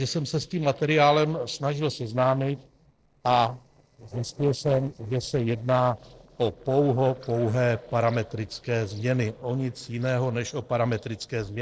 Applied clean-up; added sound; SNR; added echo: neural separator model SepFormer DNS4.